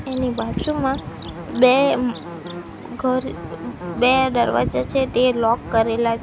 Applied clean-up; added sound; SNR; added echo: none; Buzz / Bird; 13 dB; none.